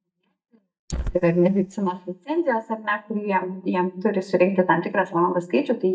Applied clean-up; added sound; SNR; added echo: neural mask model DeepFilterNet 3.